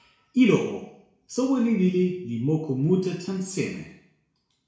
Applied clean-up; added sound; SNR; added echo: none; none; none; reverberation time 0.6 s.